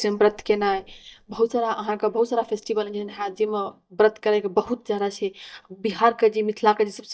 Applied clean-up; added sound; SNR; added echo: neural mask model DeepFilterNet 3.